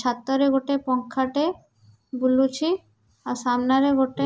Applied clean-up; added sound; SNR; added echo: none; none; none; none.